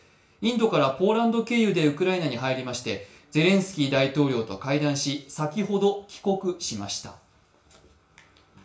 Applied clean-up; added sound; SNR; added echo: none; none; none; reverberation time 0.4 s.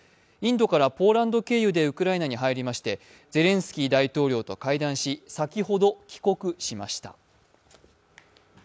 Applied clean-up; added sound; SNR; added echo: none; none; none; none.